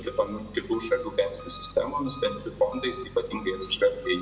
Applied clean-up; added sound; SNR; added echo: none; Engine; 15 dB; reverberation time 0.7 s.